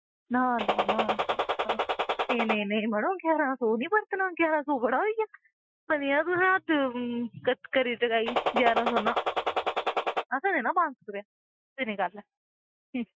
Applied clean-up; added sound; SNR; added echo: classical method Wiener filter.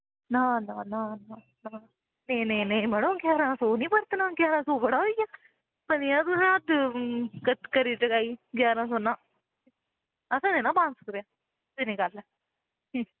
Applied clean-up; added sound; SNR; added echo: none; none; none; none.